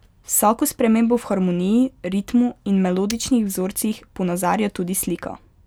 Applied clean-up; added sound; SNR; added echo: none; Shatter; 15 dB; none.